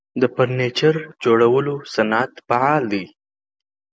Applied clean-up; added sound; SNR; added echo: none; none; none; none.